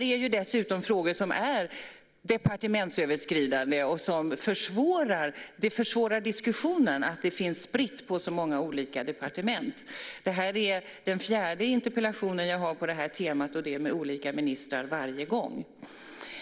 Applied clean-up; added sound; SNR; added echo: none; none; none; none.